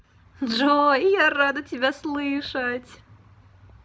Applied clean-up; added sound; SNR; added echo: none; none; none; none.